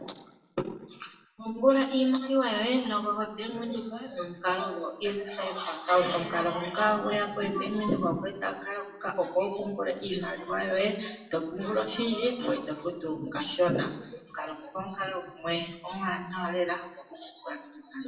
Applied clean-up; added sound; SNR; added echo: none; none; none; reverberation time 0.7 s.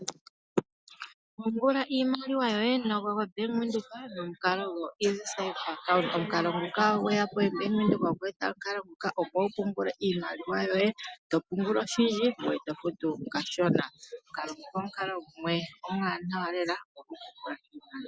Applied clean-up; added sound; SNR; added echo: none; none; none; none.